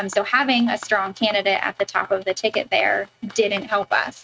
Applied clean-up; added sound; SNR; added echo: neural mask model RNNoise.